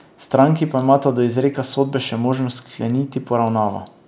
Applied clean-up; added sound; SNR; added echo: none; none; none; none.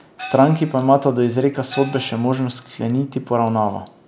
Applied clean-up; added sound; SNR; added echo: none; Gong; 19 dB; none.